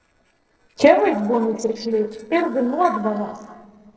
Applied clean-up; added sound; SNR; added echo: neural separator model SepFormer DNS4.